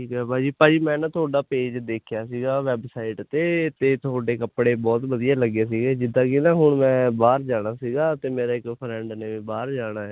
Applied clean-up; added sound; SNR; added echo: none; none; none; none.